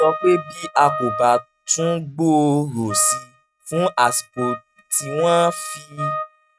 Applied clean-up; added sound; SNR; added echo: neural mask model RNNoise.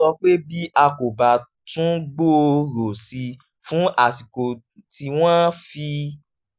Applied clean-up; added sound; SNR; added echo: none; none; none; none.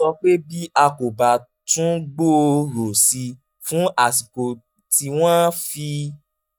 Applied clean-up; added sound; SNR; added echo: neural mask model DeepFilterNet 3.